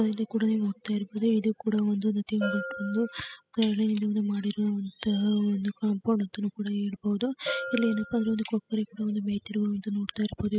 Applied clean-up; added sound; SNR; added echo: classical method spectral subtraction.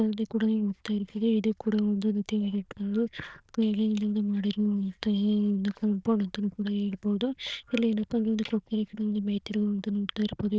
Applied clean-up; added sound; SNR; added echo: neural diffusion model UNIVERSE++.